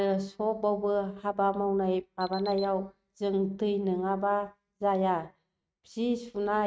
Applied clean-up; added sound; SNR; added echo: neural mask model RNNoise.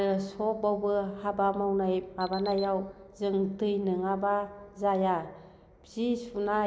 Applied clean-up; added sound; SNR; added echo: none; Alarm; 19 dB; none.